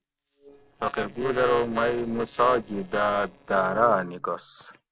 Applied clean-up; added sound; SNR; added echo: neural separator model SepFormer DNS4.